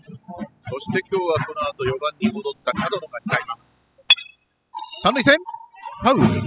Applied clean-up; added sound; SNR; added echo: classical method spectral subtraction.